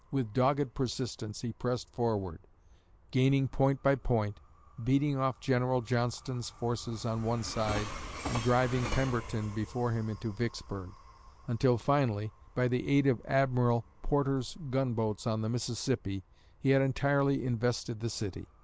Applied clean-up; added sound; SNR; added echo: none; Train; 16 dB; none.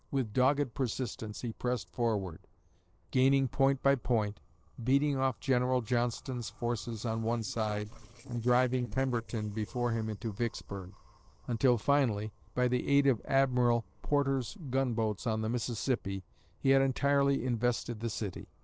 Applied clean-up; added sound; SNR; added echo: neural separator model SepFormer DNS4.